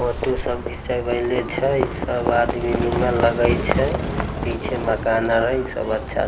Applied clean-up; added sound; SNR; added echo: none; Livestock, farm animals, working animals; 3 dB; none.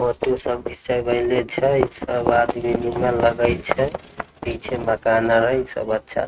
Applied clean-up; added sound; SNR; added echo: neural mask model RNNoise.